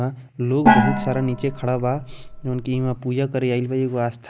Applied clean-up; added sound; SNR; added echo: none; Gong; -1 dB; none.